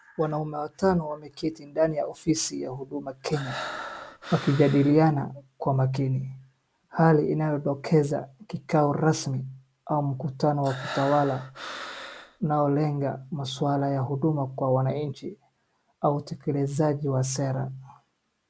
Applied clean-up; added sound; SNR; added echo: none; Breathing; 11 dB; none.